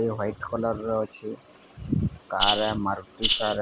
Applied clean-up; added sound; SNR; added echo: none; Rattle (instrument); -2 dB; none.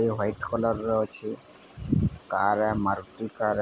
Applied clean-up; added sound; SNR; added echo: none; none; none; none.